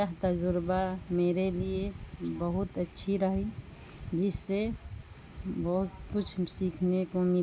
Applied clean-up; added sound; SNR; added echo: none; none; none; none.